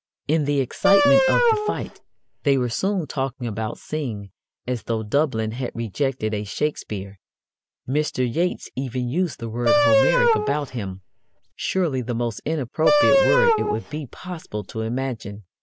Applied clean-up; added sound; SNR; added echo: none; Wind instrument, woodwind instrument; -3 dB; none.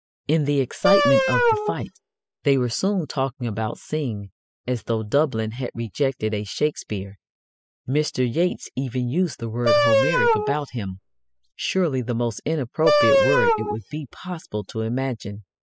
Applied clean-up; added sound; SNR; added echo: classical method spectral subtraction.